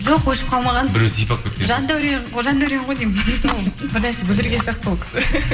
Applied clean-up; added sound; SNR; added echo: none; Camera; 17 dB; reverberation time 0.9 s.